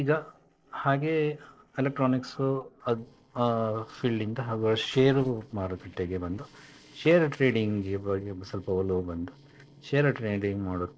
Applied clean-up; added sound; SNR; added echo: neural separator model SepFormer DNS4.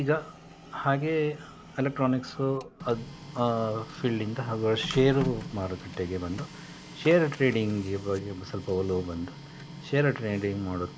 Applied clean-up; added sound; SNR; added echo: none; Printer; 14 dB; none.